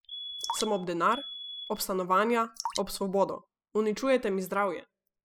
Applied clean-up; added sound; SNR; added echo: classical method spectral subtraction.